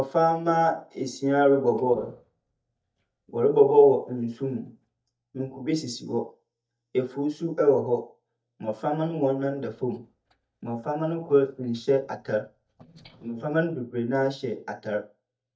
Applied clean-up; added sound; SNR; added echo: neural mask model DeepFilterNet 3.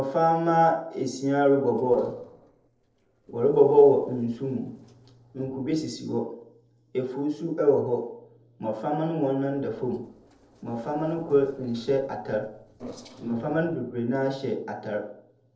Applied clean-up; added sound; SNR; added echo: neural separator model SepFormer DNS4.